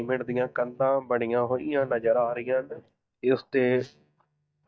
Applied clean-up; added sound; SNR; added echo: neural mask model DeepFilterNet 3.